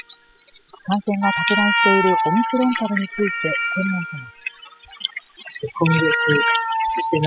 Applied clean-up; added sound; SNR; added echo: classical method spectral subtraction.